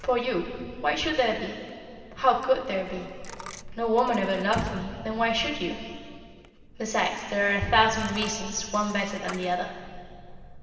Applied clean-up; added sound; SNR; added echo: none; Coin (dropping); 16 dB; reverberation time 2.4 s.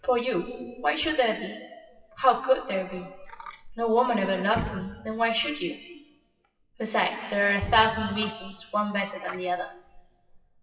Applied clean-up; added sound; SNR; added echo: classical method WPE with log-MMSE.